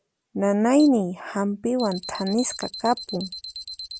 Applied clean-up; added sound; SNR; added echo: none; Alarm; 15 dB; none.